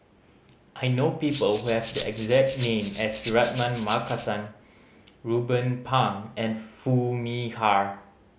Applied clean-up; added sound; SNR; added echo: none; Rattle (instrument); 8 dB; none.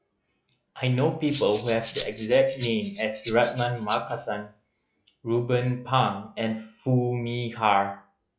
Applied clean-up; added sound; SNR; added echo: classical method log-MMSE.